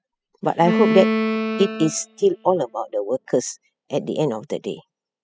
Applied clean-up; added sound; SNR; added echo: classical method spectral subtraction.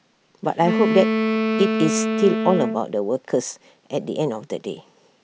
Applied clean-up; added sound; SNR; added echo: none; Wind instrument, woodwind instrument; 0 dB; none.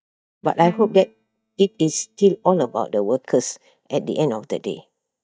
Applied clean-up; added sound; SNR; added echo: neural mask model DeepFilterNet 3.